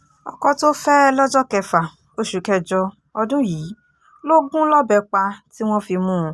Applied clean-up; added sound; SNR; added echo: none; none; none; none.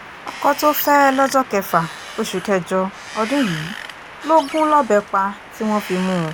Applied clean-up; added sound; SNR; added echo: none; Wind; 14 dB; none.